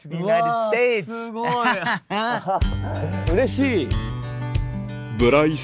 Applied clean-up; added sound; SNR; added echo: none; none; none; none.